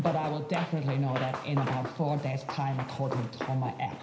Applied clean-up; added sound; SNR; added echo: none; Run; 9 dB; reverberation time 0.9 s.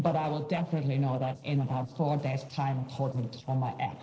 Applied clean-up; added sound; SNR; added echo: neural separator model SepFormer DNS4.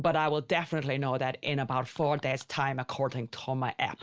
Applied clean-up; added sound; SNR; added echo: none; none; none; none.